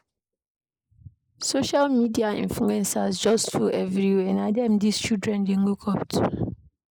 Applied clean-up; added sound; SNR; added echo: neural mask model Resemble Enhance denoiser.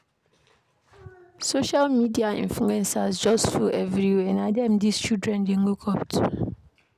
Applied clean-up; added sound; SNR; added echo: none; none; none; none.